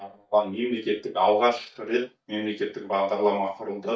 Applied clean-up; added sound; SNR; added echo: neural mask model DeepFilterNet 3.